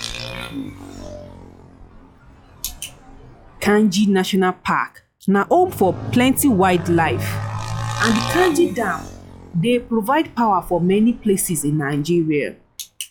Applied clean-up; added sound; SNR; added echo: classical method log-MMSE.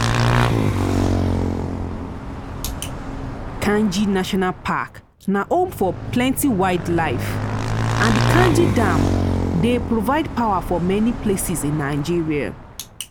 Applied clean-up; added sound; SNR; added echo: none; Motorcycle / Engine; 0 dB; none.